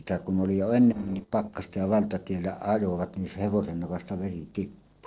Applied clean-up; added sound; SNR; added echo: neural separator model SepFormer DNS4.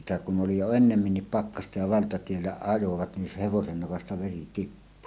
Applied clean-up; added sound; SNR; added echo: none; none; none; none.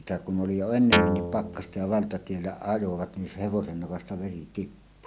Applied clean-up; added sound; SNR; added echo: none; Guitar; -2 dB; none.